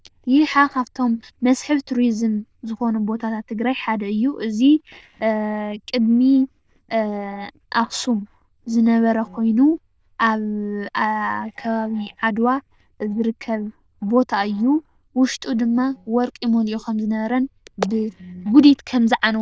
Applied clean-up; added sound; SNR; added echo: neural diffusion model UNIVERSE++.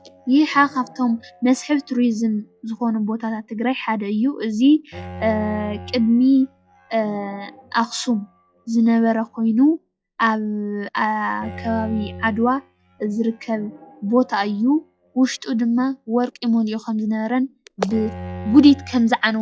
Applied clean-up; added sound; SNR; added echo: classical method log-MMSE.